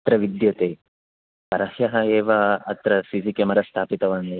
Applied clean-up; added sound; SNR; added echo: none; none; none; none.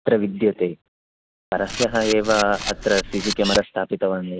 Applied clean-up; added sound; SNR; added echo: none; Camera; 7 dB; none.